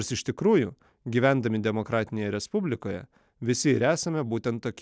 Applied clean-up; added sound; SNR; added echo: none; none; none; none.